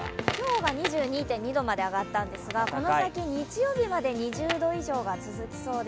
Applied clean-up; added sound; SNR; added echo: none; Crackle; 11 dB; none.